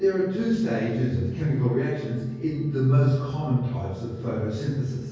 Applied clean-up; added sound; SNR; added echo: none; none; none; reverberation time 1.3 s.